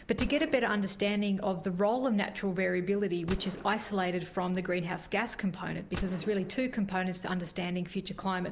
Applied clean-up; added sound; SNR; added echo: none; Gunshot, gunfire; 15 dB; none.